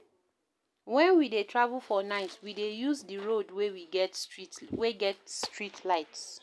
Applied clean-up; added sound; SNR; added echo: none; none; none; none.